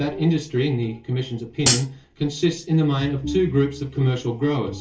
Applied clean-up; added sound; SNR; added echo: none; Hi-hat; -1 dB; reverberation time 0.3 s.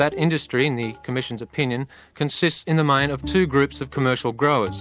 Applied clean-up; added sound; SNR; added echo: none; none; none; none.